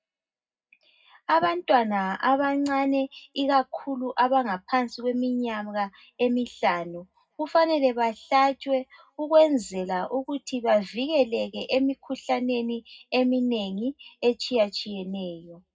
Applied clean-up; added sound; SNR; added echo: none; none; none; reverberation time 0.3 s.